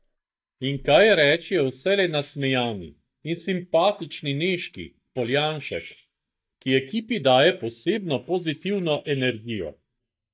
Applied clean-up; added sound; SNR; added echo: neural mask model DeepFilterNet 3.